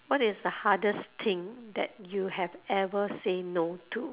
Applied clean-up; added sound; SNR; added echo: none; none; none; none.